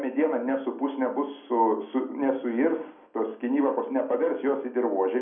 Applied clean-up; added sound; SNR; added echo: none; none; none; reverberation time 0.5 s.